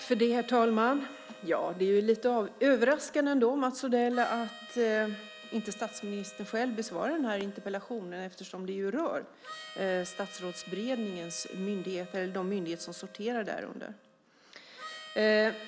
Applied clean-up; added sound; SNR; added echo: none; Harmonica; 19 dB; none.